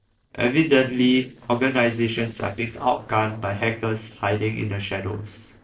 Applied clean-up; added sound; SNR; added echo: neural separator model SepFormer DNS4.